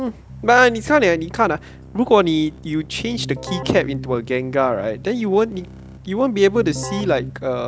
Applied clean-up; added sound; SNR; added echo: none; Keyboard (musical); 14 dB; none.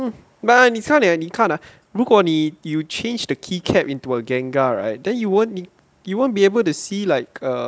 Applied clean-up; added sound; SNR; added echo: none; none; none; none.